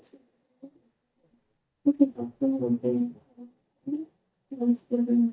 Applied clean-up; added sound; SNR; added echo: neural mask model DeepFilterNet 3.